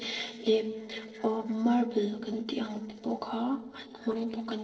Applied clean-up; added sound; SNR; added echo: neural separator model SepFormer DNS4.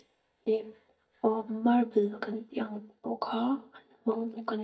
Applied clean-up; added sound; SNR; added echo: neural mask model DeepFilterNet 3.